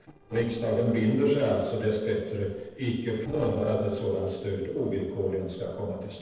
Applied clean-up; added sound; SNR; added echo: neural separator model SepFormer DNS4.